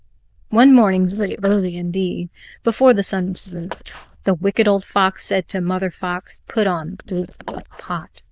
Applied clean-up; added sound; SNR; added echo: neural diffusion model UNIVERSE++.